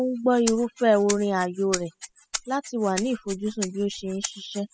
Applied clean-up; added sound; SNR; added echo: classical method spectral subtraction.